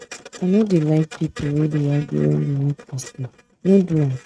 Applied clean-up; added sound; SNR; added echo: neural mask model RNNoise.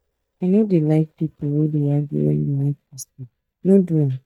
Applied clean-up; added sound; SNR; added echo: neural mask model DeepFilterNet 3.